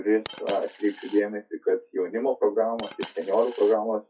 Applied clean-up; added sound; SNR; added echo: classical method WPE with log-MMSE.